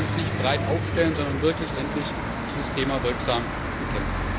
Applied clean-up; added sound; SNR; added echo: none; Church bell / Traffic noise, roadway noise; -1 dB; none.